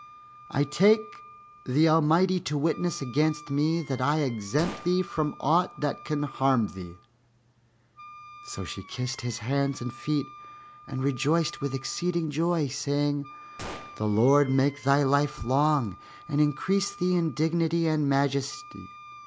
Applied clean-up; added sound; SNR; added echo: none; Gunshot, gunfire + Wind instrument, woodwind instrument; 19 dB; none.